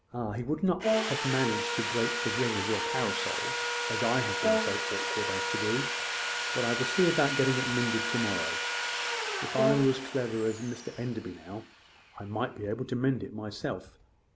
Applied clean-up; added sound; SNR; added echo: none; Brass instrument + Sawing; 0 dB; none.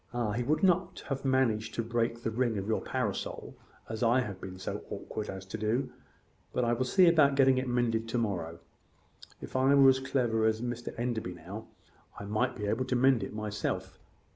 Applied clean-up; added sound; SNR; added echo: none; none; none; none.